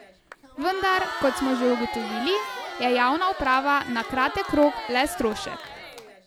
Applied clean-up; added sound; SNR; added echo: none; Crowd; 9 dB; none.